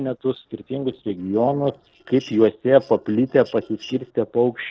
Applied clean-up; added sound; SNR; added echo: neural separator model SepFormer DNS4.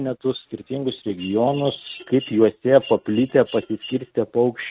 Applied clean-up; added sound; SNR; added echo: neural mask model RNNoise.